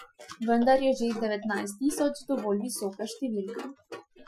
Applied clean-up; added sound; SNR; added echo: classical method Wiener filter.